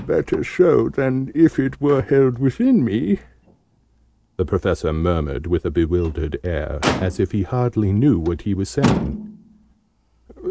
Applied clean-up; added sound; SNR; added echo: none; Motor vehicle (road); 11 dB; none.